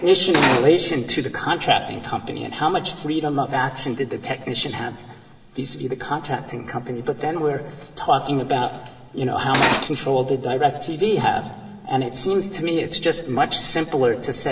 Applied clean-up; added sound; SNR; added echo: none; Cutlery, silverware; -4 dB; reverberation time 2.1 s.